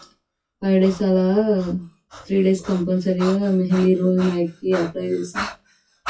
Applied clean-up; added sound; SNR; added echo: classical method WPE with log-MMSE.